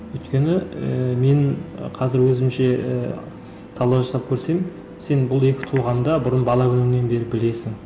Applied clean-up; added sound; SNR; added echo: none; none; none; none.